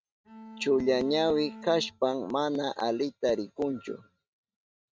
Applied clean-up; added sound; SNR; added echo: neural mask model RNNoise.